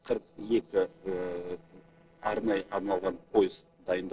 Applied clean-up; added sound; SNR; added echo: neural separator model SepFormer DNS4.